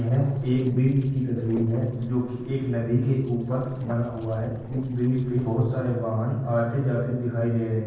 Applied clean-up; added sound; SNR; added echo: neural separator model SepFormer DNS4.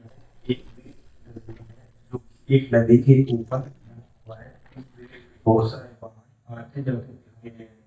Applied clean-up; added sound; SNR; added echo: neural mask model DeepFilterNet 3.